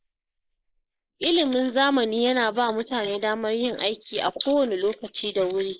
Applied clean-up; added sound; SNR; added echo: neural mask model Resemble Enhance denoiser.